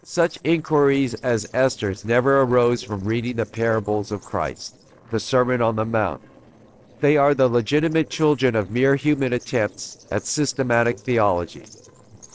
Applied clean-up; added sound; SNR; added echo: neural separator model SepFormer DNS4.